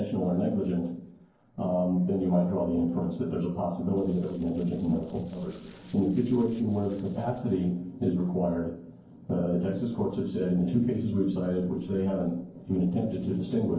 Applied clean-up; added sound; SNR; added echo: neural separator model SepFormer DNS4.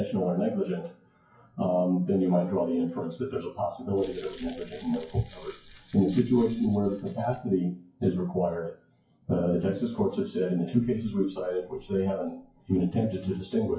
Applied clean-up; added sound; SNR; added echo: classical method WPE with log-MMSE.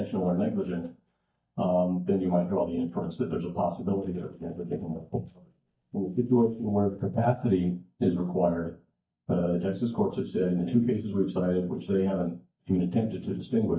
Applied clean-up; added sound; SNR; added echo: neural mask model DeepFilterNet 3.